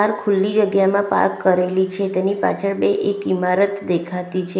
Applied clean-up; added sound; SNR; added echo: none; none; none; none.